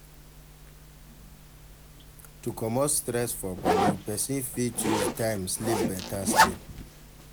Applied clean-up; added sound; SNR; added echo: none; Zipper (clothing); -1 dB; none.